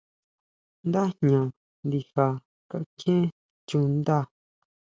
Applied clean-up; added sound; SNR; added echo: none; none; none; none.